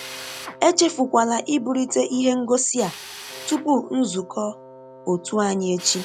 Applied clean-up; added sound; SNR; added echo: none; Drill + Wind instrument, woodwind instrument; 17 dB; none.